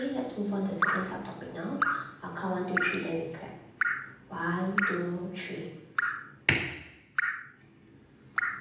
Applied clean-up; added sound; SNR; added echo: none; Drip; 1 dB; reverberation time 0.9 s.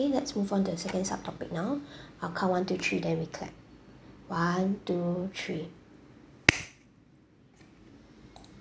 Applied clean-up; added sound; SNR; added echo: none; none; none; none.